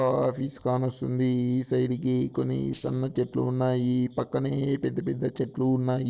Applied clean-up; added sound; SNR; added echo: neural separator model SepFormer DNS4.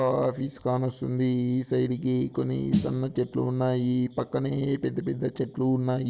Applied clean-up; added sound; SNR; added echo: none; Snare drum; 7 dB; none.